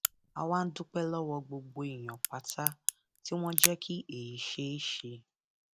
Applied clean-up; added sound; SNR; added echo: none; Crack; -2 dB; none.